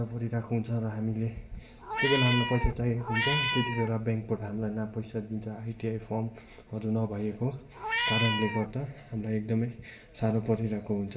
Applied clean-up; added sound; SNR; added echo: none; Meow; 0 dB; reverberation time 0.6 s.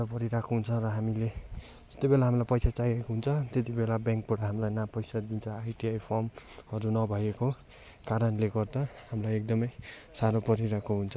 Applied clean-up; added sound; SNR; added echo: none; none; none; none.